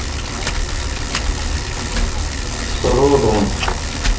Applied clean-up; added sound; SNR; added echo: none; Bicycle; -2 dB; reverberation time 1.0 s.